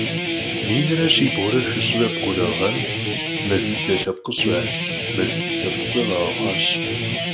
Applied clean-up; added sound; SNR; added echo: none; Guitar; 1 dB; none.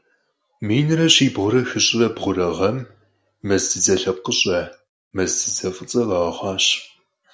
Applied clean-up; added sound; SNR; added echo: none; none; none; none.